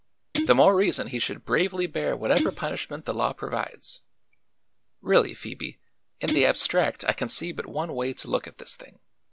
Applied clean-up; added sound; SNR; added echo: none; Guitar; 8 dB; none.